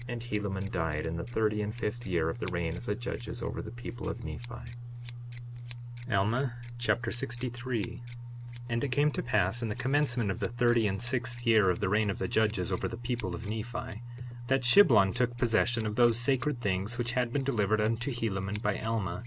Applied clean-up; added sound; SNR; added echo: none; Scissors; 10 dB; none.